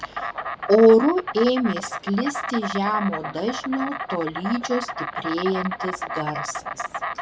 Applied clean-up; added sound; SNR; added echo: none; Insect; 7 dB; none.